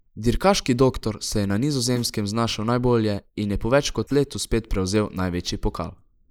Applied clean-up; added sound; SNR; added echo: neural mask model Resemble Enhance denoiser.